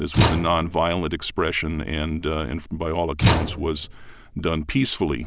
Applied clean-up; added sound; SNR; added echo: none; Slam / Tools; 1 dB; none.